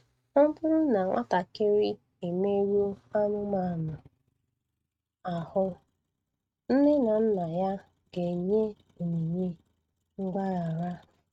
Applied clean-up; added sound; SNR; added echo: neural mask model RNNoise.